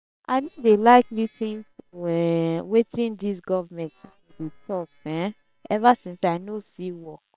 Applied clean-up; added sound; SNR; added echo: neural separator model SepFormer WHAM!.